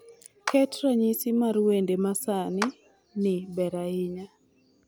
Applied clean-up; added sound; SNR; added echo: none; Clapping; 13 dB; none.